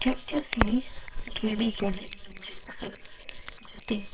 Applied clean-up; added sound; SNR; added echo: neural separator model SepFormer WHAMR!.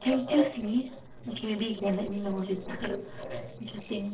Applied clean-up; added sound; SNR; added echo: neural separator model SepFormer DNS4.